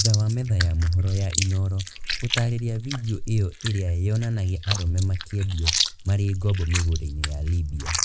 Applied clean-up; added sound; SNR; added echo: neural mask model Resemble Enhance denoiser.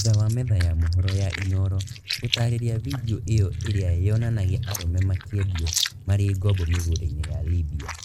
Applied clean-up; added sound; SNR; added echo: neural mask model RNNoise.